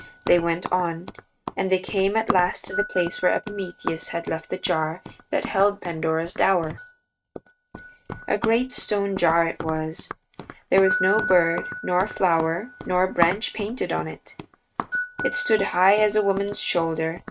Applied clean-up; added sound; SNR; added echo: neural mask model RNNoise.